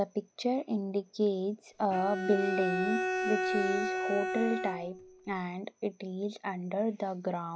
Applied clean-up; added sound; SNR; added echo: none; Bowed string instrument; 1 dB; none.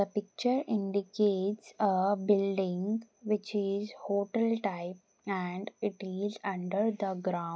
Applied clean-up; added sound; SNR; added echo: none; none; none; none.